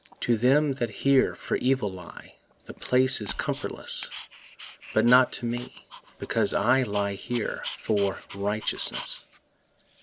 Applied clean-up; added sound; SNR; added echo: none; Dog; 18 dB; none.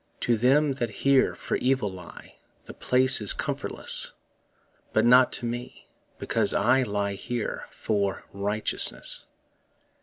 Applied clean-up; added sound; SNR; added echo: none; none; none; none.